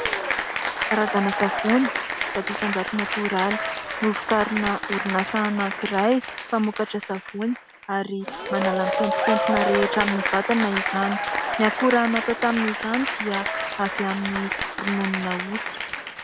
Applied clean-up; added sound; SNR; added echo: none; Applause / Cheering; 2 dB; none.